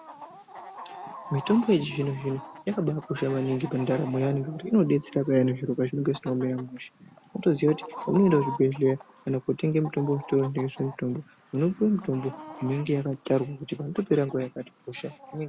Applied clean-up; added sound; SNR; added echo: none; Chicken, rooster; 17 dB; none.